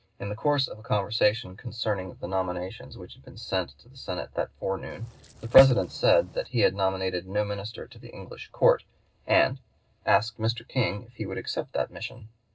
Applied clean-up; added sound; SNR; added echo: neural separator model SepFormer DNS4.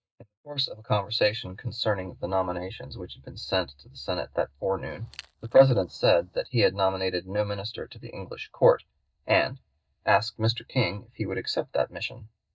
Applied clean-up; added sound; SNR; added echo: neural mask model DeepFilterNet 3.